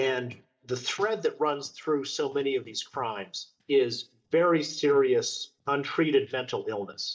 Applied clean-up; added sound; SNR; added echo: neural mask model DeepFilterNet 3.